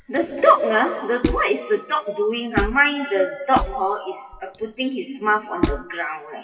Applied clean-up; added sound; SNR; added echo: classical method WPE with log-MMSE.